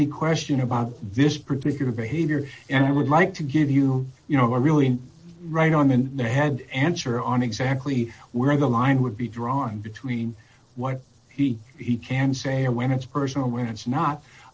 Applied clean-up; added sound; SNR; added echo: neural separator model SepFormer DNS4.